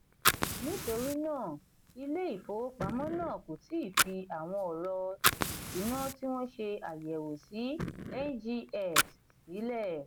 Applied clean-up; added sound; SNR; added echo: none; Fire; 0 dB; none.